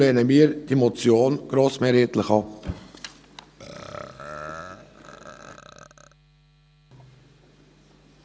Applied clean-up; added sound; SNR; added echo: none; Burping, eructation; 17 dB; none.